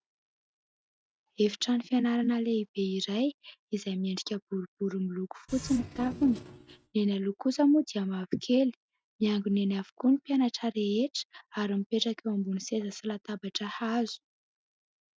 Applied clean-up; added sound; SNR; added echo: neural mask model RNNoise.